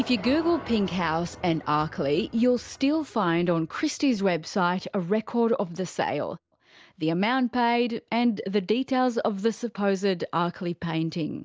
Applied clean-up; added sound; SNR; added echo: none; none; none; none.